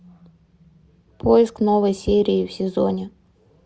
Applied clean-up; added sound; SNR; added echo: none; none; none; none.